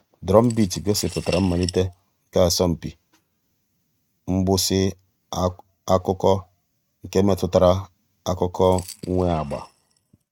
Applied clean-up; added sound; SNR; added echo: neural mask model RNNoise.